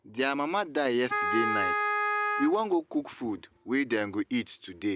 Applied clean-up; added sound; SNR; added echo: none; Wind instrument, woodwind instrument; 0 dB; none.